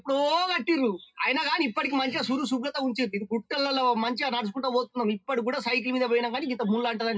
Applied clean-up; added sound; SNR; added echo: none; none; none; reverberation time 0.2 s.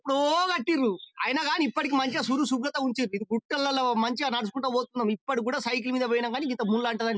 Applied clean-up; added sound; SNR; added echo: none; none; none; none.